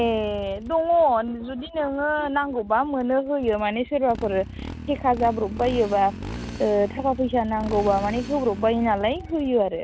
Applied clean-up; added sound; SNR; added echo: none; Motorcycle; 13 dB; none.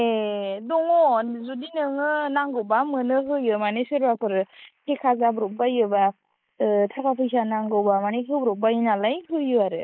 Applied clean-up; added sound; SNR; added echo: neural mask model Resemble Enhance denoiser.